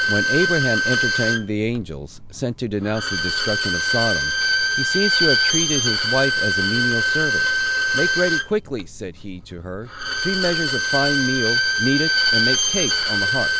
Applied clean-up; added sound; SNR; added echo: none; Bowed string instrument; -4 dB; none.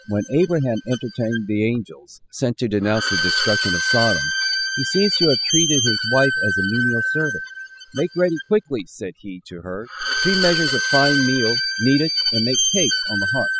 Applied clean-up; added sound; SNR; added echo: classical method spectral subtraction.